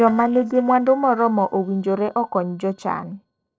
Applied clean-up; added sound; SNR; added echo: neural separator model SepFormer DNS4.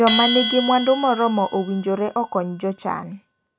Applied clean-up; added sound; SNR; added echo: none; Bell; 6 dB; none.